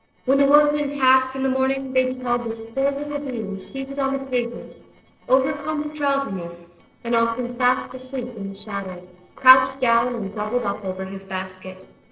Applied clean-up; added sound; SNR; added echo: neural separator model SepFormer DNS4.